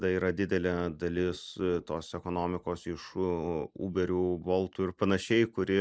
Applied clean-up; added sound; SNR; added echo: neural mask model Resemble Enhance denoiser.